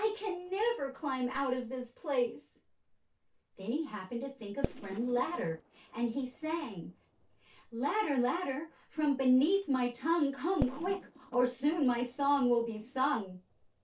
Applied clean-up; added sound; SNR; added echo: neural separator model SepFormer DNS4.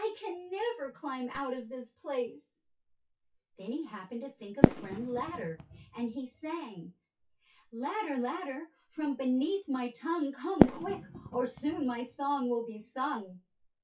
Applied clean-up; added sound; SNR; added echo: classical method WPE with log-MMSE.